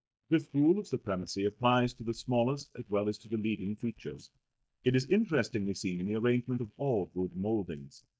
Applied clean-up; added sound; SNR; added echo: neural mask model DeepFilterNet 3.